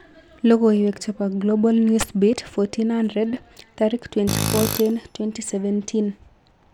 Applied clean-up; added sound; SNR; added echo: none; Tools; 5 dB; none.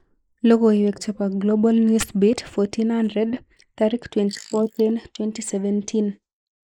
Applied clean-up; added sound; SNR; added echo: neural mask model Resemble Enhance denoiser.